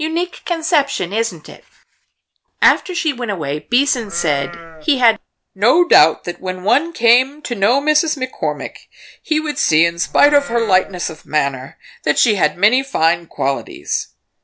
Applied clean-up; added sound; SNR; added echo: none; Livestock, farm animals, working animals; 16 dB; none.